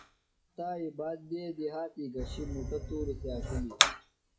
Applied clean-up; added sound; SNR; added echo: classical method WPE with log-MMSE.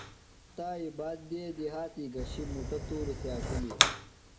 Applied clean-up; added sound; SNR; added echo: none; Fire; -3 dB; reverberation time 0.9 s.